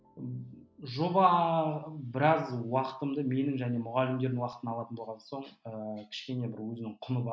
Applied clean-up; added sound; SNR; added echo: none; none; none; none.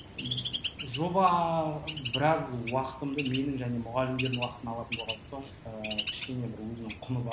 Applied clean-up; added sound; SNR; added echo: none; Bird; 8 dB; none.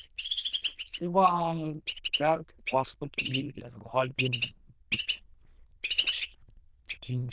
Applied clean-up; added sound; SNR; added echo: neural diffusion model UNIVERSE++.